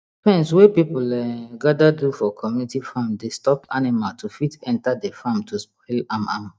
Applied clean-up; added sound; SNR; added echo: neural mask model DeepFilterNet 3.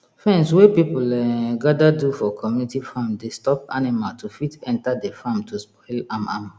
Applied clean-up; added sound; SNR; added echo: none; none; none; none.